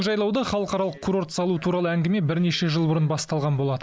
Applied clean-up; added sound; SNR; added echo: none; none; none; none.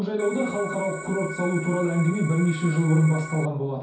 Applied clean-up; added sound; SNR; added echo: none; Organ; 12 dB; reverberation time 0.6 s.